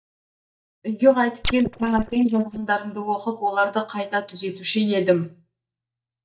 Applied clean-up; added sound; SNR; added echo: neural mask model DeepFilterNet 3.